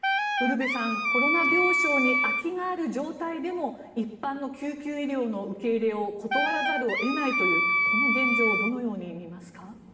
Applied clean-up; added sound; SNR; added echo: none; Wind instrument, woodwind instrument; -4 dB; reverberation time 1.1 s.